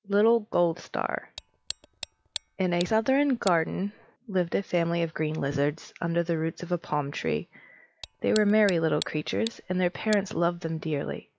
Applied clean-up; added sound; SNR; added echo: none; Tick; 15 dB; none.